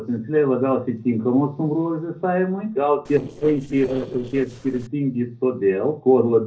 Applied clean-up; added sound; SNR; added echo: neural separator model SepFormer DNS4.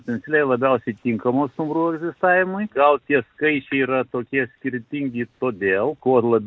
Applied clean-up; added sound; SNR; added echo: none; none; none; none.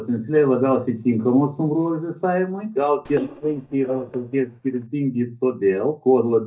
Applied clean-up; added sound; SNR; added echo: neural mask model DeepFilterNet 3.